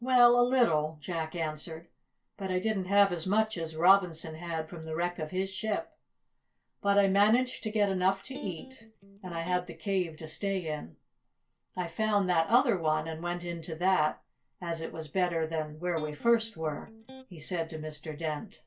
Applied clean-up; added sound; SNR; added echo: none; Electric guitar; 17 dB; reverberation time 0.1 s.